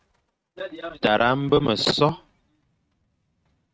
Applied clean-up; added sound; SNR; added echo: neural mask model RNNoise.